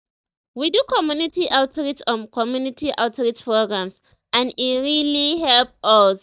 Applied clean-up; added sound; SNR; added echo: neural mask model DeepFilterNet 3.